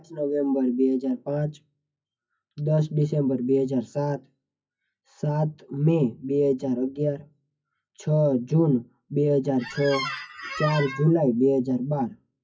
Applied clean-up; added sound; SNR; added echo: classical method WPE with log-MMSE.